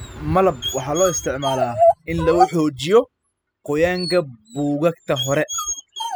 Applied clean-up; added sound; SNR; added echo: classical method spectral subtraction.